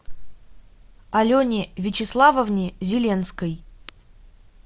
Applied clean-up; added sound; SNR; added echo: none; none; none; none.